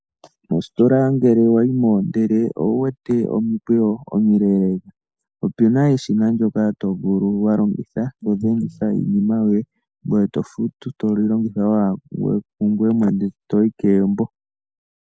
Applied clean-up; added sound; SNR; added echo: neural mask model Resemble Enhance denoiser.